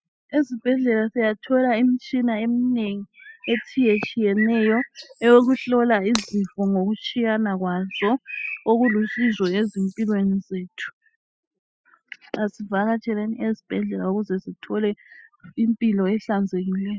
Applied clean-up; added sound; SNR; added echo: classical method spectral subtraction.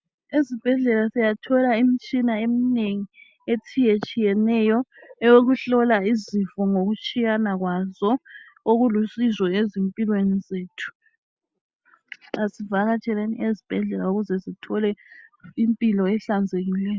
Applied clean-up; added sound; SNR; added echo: none; none; none; none.